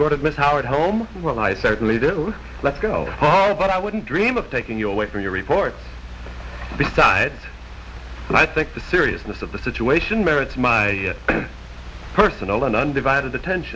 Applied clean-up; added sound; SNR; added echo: none; none; none; none.